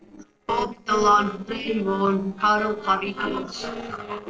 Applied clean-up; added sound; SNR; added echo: neural separator model SepFormer DNS4.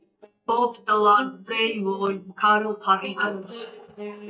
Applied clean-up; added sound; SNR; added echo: neural mask model DeepFilterNet 3.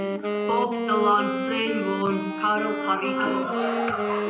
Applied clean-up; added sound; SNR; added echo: none; Wind instrument, woodwind instrument; 2 dB; reverberation time 0.7 s.